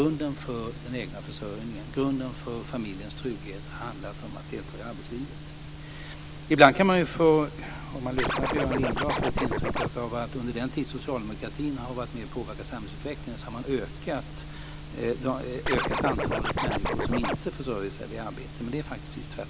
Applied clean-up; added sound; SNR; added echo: none; Scratching (performance technique); -1 dB; none.